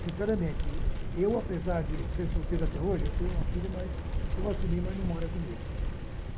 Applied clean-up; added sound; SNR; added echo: none; Bicycle; -3 dB; none.